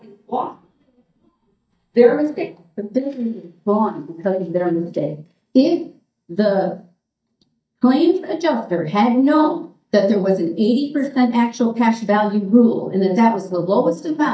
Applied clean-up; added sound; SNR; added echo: neural mask model DeepFilterNet 3.